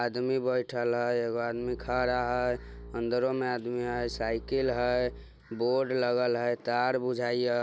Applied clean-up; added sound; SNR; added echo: none; Bowed string instrument; 16 dB; none.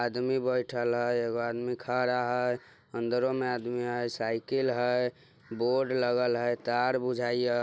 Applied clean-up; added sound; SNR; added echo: none; none; none; none.